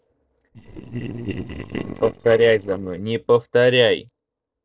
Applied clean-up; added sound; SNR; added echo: neural separator model SepFormer DNS4.